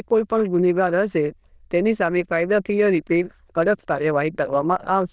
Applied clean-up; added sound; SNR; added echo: neural diffusion model UNIVERSE++.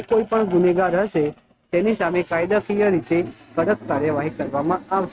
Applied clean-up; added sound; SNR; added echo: neural mask model RNNoise.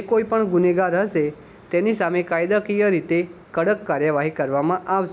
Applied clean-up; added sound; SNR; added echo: none; none; none; none.